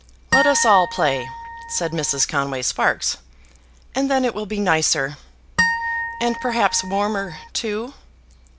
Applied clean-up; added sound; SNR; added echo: none; Harp; 3 dB; none.